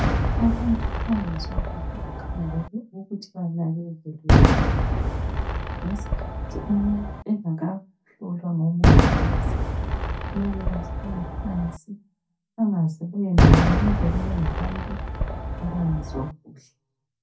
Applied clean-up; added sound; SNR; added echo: none; Fireworks; -5 dB; reverberation time 0.3 s.